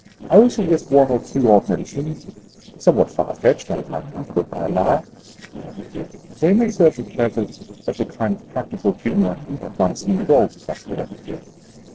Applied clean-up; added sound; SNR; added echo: neural separator model SepFormer DNS4.